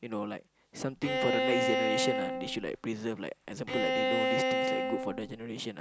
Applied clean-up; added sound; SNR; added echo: none; Bowed string instrument; -5 dB; none.